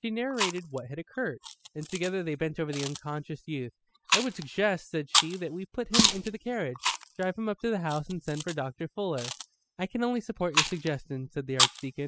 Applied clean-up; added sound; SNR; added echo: classical method spectral subtraction.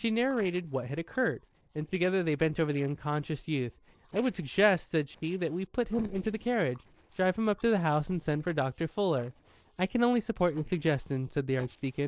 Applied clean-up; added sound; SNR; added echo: neural separator model SepFormer DNS4.